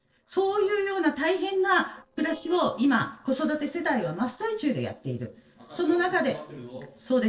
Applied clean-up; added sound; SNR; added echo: neural separator model SepFormer DNS4.